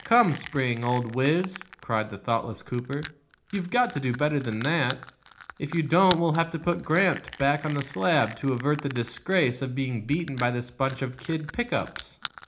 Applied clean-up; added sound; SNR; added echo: none; Crushing; 14 dB; reverberation time 0.4 s.